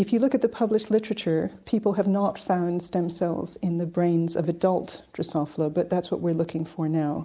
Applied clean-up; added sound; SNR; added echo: none; none; none; none.